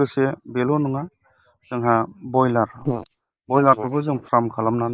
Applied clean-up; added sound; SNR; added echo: neural mask model Resemble Enhance denoiser.